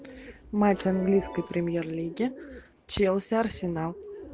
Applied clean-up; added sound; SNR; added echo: none; Bird + Chime; 16 dB; none.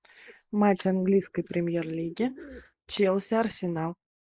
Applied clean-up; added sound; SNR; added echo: neural mask model Resemble Enhance denoiser.